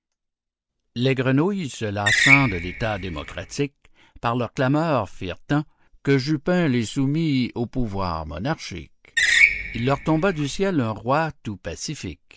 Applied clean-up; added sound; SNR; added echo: none; Screech; -2 dB; none.